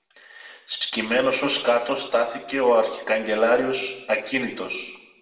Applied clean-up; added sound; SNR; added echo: none; none; none; reverberation time 0.9 s.